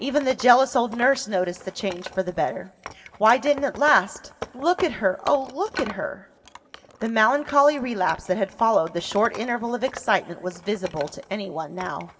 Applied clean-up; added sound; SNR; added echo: none; Wood; 18 dB; reverberation time 1.9 s.